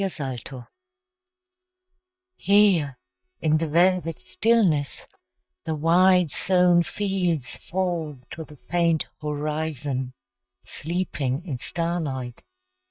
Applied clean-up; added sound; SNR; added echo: neural mask model DeepFilterNet 3.